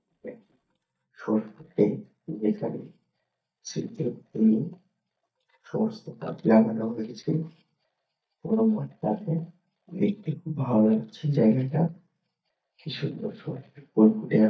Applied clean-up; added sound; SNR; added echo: neural mask model DeepFilterNet 3.